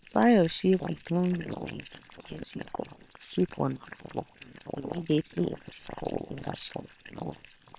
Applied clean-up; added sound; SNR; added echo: neural separator model SepFormer WHAM!.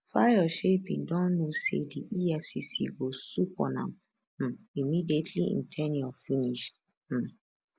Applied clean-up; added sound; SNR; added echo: none; none; none; none.